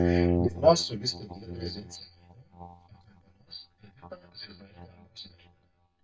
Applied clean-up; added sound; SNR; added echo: neural mask model DeepFilterNet 3.